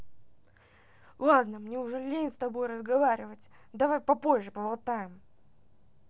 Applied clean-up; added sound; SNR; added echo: none; none; none; none.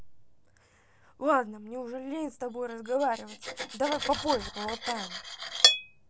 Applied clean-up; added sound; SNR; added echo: none; Cutlery, silverware; 1 dB; none.